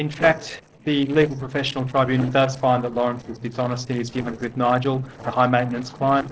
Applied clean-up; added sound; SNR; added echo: neural separator model SepFormer DNS4.